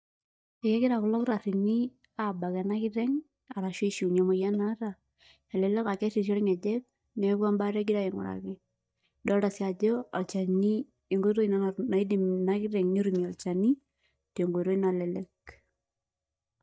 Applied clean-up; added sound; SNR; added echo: neural mask model DeepFilterNet 3.